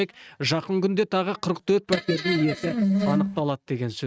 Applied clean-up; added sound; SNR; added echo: neural mask model RNNoise.